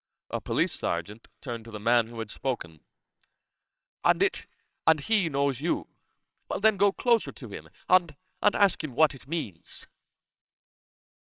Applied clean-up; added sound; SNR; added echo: neural separator model SepFormer WHAMR!.